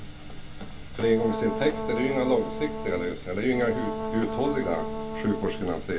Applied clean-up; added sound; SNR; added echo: none; Brass instrument; 6 dB; reverberation time 0.2 s.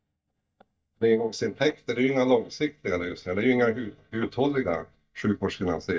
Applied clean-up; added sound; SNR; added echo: neural mask model DeepFilterNet 3.